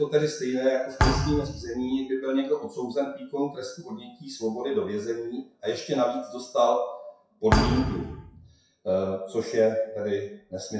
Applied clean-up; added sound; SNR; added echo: classical method WPE with log-MMSE.